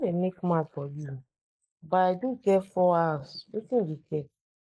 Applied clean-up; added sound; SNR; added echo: neural mask model Resemble Enhance denoiser.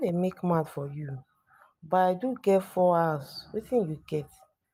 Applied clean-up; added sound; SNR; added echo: none; none; none; none.